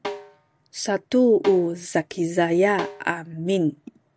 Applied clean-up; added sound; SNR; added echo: none; Snare drum; 15 dB; none.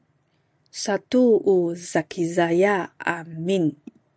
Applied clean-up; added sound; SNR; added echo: none; none; none; none.